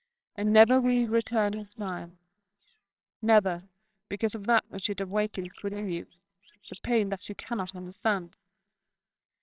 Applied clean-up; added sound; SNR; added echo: neural separator model SepFormer WHAMR!.